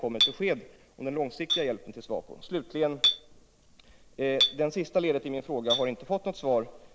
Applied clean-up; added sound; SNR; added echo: none; Chink, clink; 3 dB; none.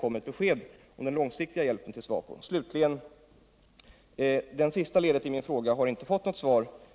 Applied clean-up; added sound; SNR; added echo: none; none; none; none.